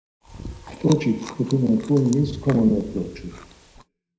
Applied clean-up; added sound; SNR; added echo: none; Chewing, mastication; 15 dB; reverberation time 0.8 s.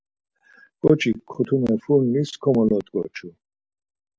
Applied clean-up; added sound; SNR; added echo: none; none; none; none.